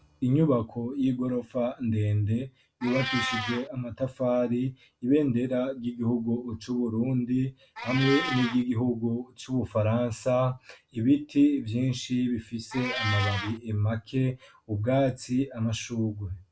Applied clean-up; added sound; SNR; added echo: none; Meow; 13 dB; none.